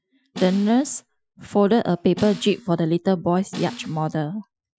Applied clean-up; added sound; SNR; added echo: classical method Wiener filter.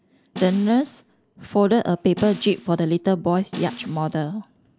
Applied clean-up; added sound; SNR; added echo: none; Snare drum; 16 dB; none.